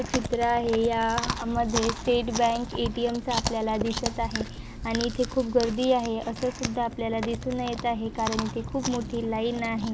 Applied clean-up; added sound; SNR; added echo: none; Chewing, mastication; 8 dB; none.